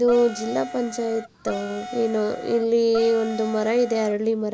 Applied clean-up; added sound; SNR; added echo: none; Wind instrument, woodwind instrument; 13 dB; none.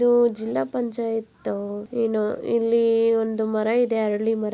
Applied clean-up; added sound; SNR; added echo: none; none; none; none.